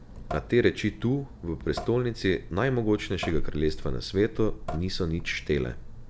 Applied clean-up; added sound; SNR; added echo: none; Drip / Sink (filling or washing) / Water tap, faucet; 14 dB; none.